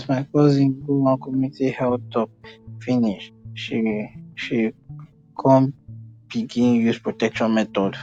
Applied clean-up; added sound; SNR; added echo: none; Guitar; 19 dB; none.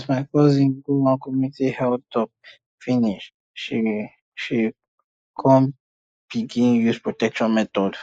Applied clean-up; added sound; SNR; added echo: neural mask model Resemble Enhance denoiser.